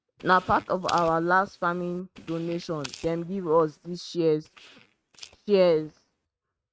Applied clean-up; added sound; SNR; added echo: neural mask model RNNoise.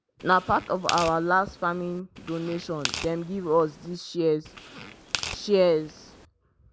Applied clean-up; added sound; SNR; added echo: none; Tearing; 11 dB; none.